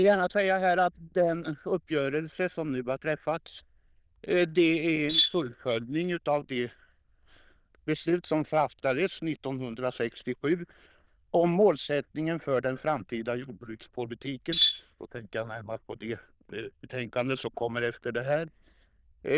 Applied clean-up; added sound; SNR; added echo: neural diffusion model UNIVERSE++.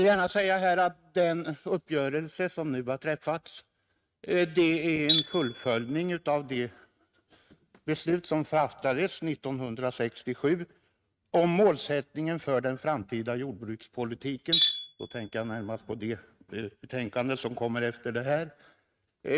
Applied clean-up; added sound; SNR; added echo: neural mask model RNNoise.